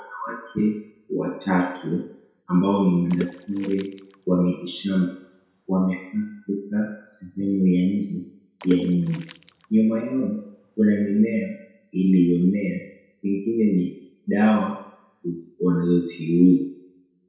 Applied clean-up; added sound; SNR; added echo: none; Water / Splash, splatter; 18 dB; reverberation time 0.7 s.